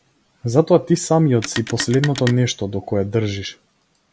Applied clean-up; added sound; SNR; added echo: none; Telephone; 12 dB; none.